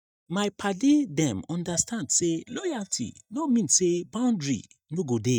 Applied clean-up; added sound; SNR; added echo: neural mask model DeepFilterNet 3.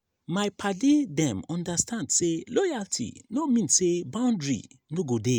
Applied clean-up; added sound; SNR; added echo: none; none; none; none.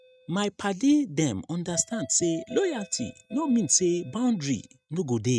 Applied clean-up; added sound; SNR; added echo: neural mask model RNNoise.